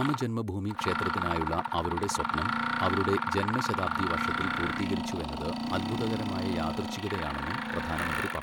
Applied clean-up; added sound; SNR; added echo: none; Mechanisms; -1 dB; none.